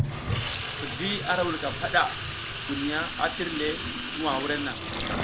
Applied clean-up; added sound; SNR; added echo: none; Sink (filling or washing) / Water tap, faucet; -1 dB; none.